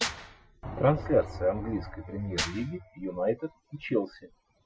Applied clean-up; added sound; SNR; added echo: classical method Wiener filter.